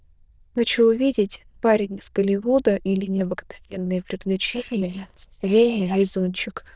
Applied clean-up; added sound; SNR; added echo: neural diffusion model UNIVERSE++.